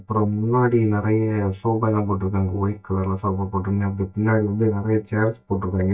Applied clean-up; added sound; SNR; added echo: neural mask model DeepFilterNet 3.